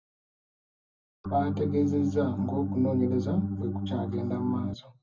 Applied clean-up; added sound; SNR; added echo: none; Organ; 2 dB; reverberation time 0.3 s.